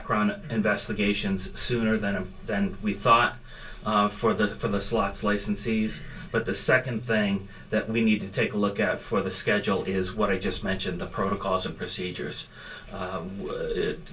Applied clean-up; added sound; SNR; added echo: none; Wind; 15 dB; reverberation time 0.2 s.